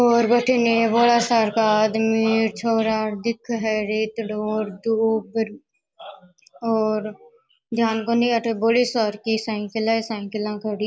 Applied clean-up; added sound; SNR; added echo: none; none; none; none.